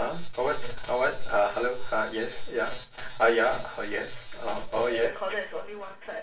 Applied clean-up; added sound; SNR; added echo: none; none; none; reverberation time 0.2 s.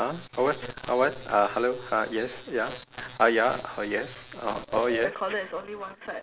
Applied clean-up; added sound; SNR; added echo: none; none; none; none.